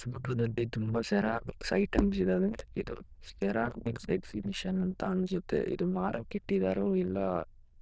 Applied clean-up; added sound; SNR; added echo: neural diffusion model UNIVERSE++.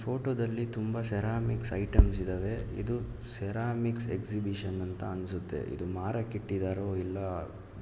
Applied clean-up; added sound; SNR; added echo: none; Tap; -2 dB; none.